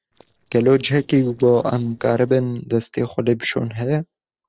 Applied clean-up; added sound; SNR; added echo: neural separator model SepFormer DNS4.